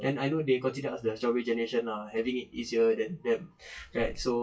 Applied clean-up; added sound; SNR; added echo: classical method WPE with log-MMSE.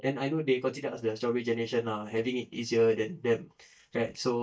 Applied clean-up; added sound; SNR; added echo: neural mask model DeepFilterNet 3.